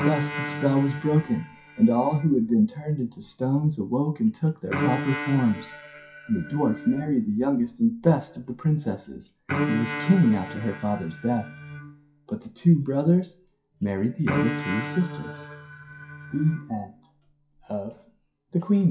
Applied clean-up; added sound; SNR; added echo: classical method WPE with log-MMSE.